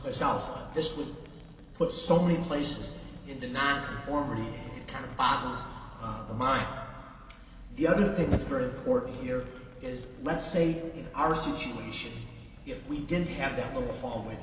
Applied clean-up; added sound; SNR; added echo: none; Fire; 14 dB; reverberation time 2.0 s.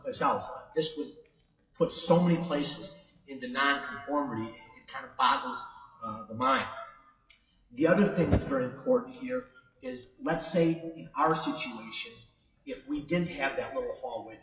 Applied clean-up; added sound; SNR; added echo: classical method WPE with log-MMSE.